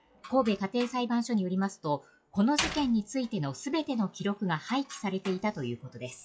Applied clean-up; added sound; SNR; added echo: classical method log-MMSE.